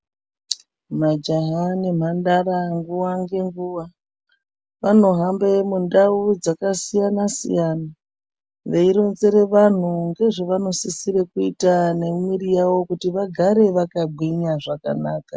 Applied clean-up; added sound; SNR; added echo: none; none; none; none.